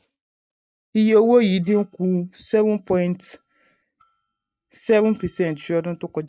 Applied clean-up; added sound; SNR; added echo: neural mask model DeepFilterNet 3.